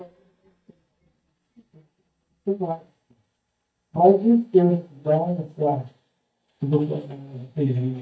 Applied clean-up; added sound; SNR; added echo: neural mask model DeepFilterNet 3.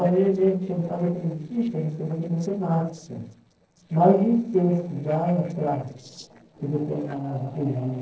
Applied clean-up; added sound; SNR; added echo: neural separator model SepFormer DNS4.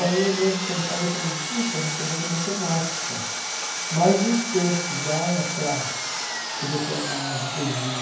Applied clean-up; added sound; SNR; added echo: none; Sawing; 3 dB; reverberation time 0.9 s.